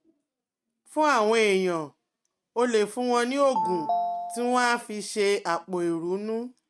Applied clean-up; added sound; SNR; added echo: neural mask model RNNoise.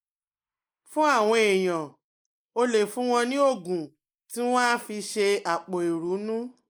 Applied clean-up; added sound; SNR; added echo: neural mask model Resemble Enhance denoiser.